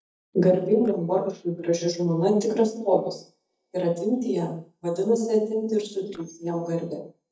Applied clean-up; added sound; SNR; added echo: neural mask model DeepFilterNet 3.